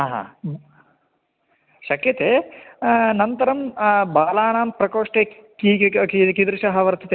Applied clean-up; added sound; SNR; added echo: none; none; none; none.